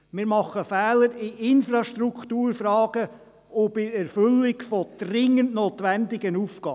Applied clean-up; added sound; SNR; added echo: none; none; none; none.